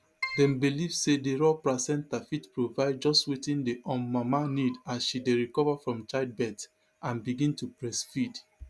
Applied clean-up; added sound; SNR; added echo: none; Keyboard (musical); 6 dB; none.